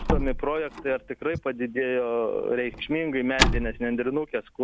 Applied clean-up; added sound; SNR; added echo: none; Slam; 3 dB; none.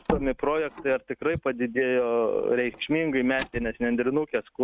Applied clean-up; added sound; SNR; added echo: neural mask model RNNoise.